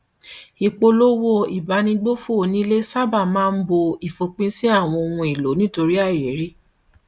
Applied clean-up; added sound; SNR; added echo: none; none; none; none.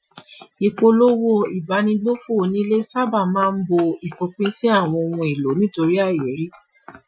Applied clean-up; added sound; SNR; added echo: classical method Wiener filter.